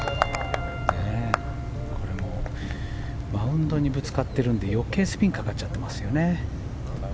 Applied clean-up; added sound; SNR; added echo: none; Piano; 19 dB; none.